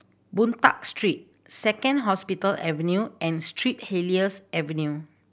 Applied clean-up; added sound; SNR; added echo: none; none; none; none.